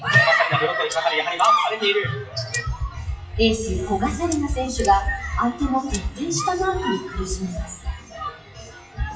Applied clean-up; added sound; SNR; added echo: classical method WPE with log-MMSE.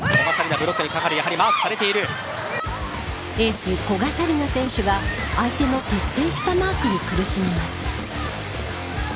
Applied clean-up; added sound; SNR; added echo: none; none; none; none.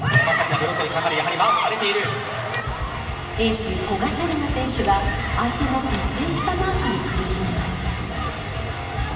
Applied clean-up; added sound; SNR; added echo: none; Mechanisms; 18 dB; reverberation time 2.3 s.